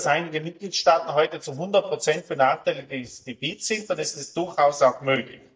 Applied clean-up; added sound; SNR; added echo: neural mask model DeepFilterNet 3.